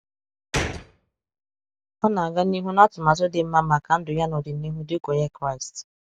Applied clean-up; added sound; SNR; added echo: none; Gunshot, gunfire; 10 dB; none.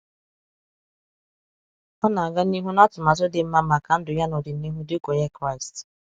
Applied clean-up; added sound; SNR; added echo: none; none; none; none.